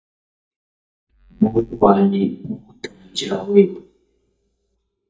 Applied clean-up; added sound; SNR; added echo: neural mask model DeepFilterNet 3.